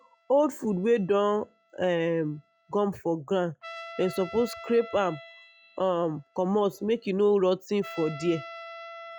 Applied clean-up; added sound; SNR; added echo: classical method log-MMSE.